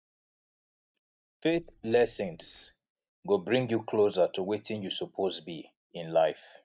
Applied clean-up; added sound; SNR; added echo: neural mask model DeepFilterNet 3.